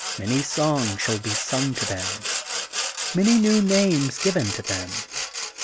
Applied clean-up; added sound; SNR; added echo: none; Sawing; 5 dB; none.